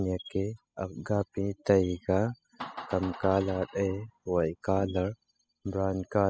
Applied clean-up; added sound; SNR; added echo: classical method spectral subtraction.